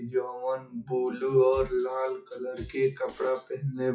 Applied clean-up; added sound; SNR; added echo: classical method WPE with log-MMSE.